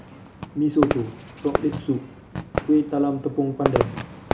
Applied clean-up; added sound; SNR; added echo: none; Fireworks; 4 dB; none.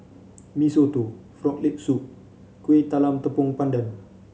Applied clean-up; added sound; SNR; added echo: none; none; none; none.